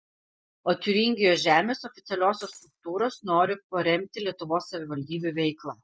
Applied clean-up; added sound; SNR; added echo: neural mask model DeepFilterNet 3.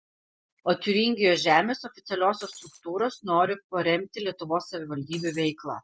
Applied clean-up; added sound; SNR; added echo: none; Shatter; 19 dB; none.